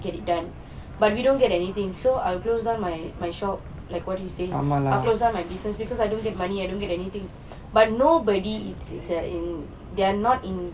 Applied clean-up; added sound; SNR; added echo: none; Subway, metro, underground; 18 dB; none.